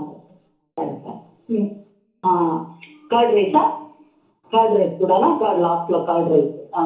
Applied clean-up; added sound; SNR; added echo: none; none; none; reverberation time 0.8 s.